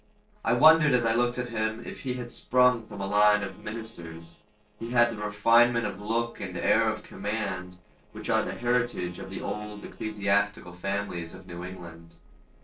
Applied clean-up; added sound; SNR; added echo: neural separator model SepFormer DNS4.